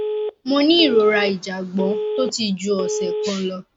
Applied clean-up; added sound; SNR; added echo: none; Telephone; 6 dB; none.